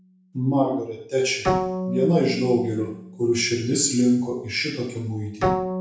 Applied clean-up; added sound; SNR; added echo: none; Bowed string instrument; 6 dB; reverberation time 0.6 s.